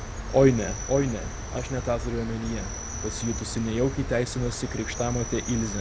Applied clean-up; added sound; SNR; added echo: none; Cricket; 7 dB; none.